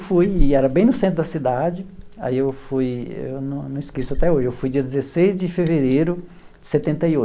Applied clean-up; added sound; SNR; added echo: none; Liquid; 6 dB; none.